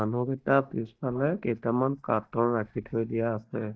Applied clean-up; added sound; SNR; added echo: neural mask model DeepFilterNet 3.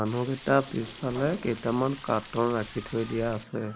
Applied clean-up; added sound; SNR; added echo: none; Stream; 16 dB; none.